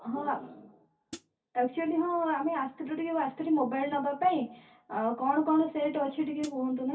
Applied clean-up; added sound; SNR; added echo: none; Hi-hat; 16 dB; reverberation time 0.3 s.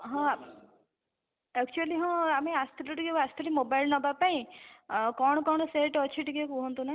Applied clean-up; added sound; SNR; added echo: none; none; none; none.